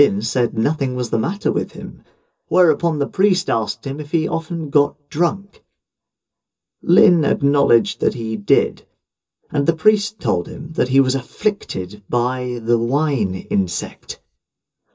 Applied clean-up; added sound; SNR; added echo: none; none; none; reverberation time 0.2 s.